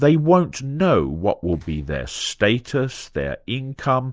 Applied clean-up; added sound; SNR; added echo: neural separator model SepFormer DNS4.